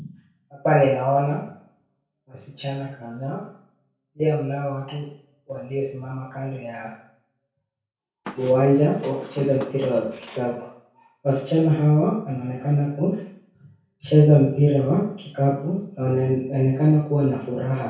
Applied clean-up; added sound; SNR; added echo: none; Squeak; 16 dB; reverberation time 0.5 s.